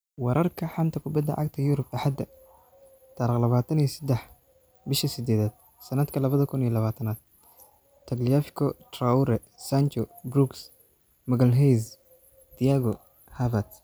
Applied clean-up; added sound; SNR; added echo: none; none; none; none.